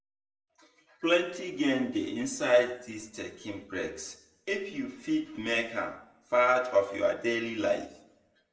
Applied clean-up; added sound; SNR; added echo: none; none; none; reverberation time 0.6 s.